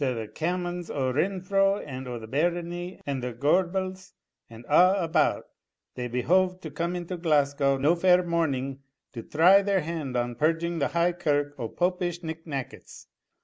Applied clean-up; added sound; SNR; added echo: none; none; none; none.